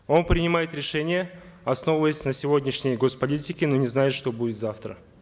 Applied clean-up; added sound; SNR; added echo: none; none; none; none.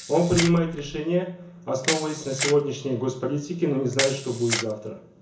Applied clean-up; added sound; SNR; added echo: none; Camera; 8 dB; reverberation time 0.7 s.